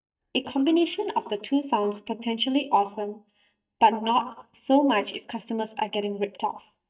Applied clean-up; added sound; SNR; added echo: neural mask model DeepFilterNet 3.